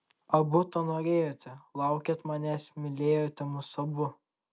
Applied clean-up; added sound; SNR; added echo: none; none; none; none.